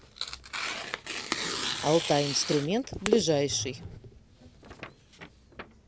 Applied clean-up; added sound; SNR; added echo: none; Tearing; 5 dB; none.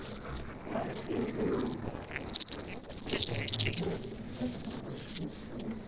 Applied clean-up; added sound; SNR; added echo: neural separator model SepFormer DNS4.